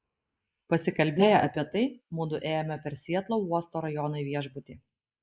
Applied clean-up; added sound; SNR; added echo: neural mask model Resemble Enhance denoiser.